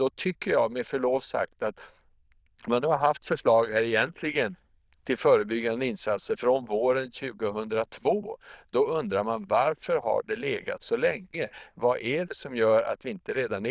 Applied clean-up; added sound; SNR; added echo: neural diffusion model UNIVERSE++.